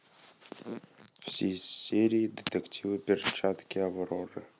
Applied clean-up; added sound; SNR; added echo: neural mask model Resemble Enhance denoiser.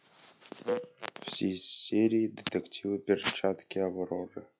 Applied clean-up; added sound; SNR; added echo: classical method log-MMSE.